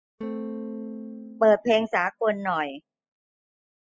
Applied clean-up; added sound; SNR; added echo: classical method spectral subtraction.